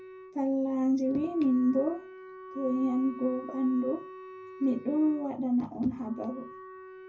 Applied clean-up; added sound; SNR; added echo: none; Wind instrument, woodwind instrument; 16 dB; reverberation time 0.4 s.